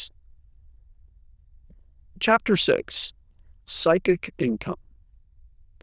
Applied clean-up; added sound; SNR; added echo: neural diffusion model UNIVERSE++.